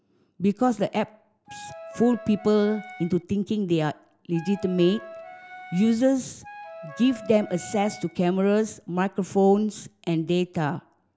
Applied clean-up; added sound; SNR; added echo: none; Wind instrument, woodwind instrument; 17 dB; none.